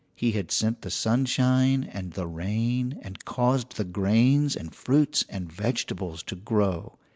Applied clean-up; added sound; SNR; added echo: none; none; none; none.